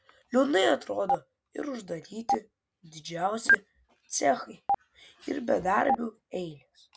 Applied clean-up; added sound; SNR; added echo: none; Stream; 3 dB; none.